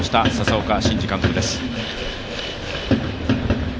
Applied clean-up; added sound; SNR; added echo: none; none; none; none.